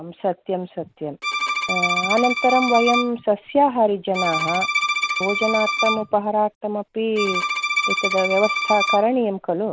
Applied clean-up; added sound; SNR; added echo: none; Bowed string instrument; 2 dB; none.